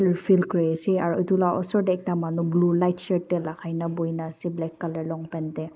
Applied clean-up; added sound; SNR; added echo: neural mask model Resemble Enhance denoiser.